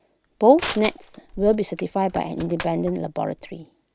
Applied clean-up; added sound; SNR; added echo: none; Crushing; 14 dB; none.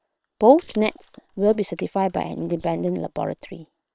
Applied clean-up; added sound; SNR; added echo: neural separator model SepFormer WHAM!.